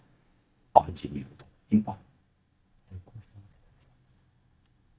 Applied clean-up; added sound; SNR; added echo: neural mask model DeepFilterNet 3.